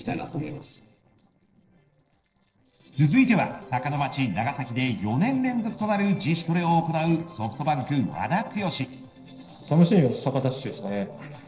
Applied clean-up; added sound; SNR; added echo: neural separator model SepFormer DNS4.